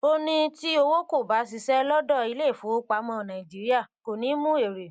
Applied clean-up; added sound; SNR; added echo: none; none; none; none.